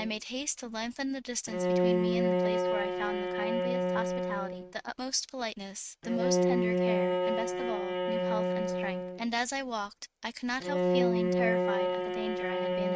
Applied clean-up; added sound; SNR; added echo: neural mask model RNNoise.